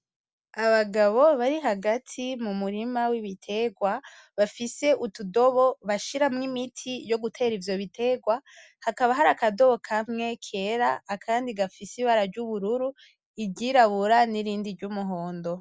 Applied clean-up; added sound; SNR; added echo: none; none; none; none.